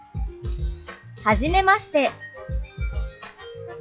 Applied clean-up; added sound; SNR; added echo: classical method log-MMSE.